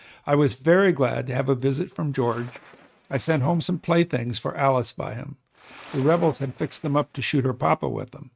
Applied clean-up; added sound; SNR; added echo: neural mask model RNNoise.